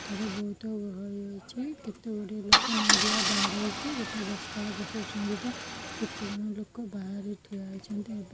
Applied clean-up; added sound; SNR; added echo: none; Idling / Engine starting / Car; -2 dB; none.